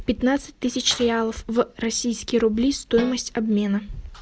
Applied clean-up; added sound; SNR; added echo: none; Guitar; 11 dB; none.